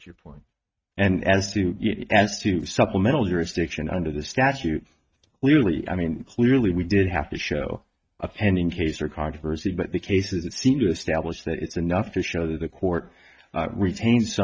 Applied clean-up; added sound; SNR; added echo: neural mask model RNNoise.